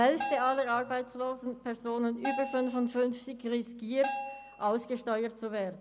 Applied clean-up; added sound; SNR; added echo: none; Bell; 10 dB; none.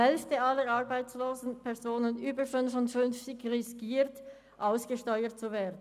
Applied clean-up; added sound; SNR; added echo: none; none; none; none.